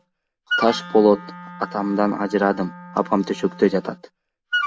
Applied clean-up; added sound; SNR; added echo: none; Wind instrument, woodwind instrument; 9 dB; none.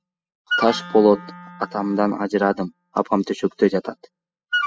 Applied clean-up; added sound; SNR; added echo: classical method spectral subtraction.